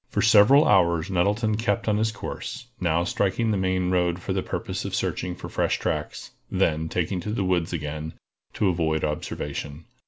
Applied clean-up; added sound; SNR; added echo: none; none; none; none.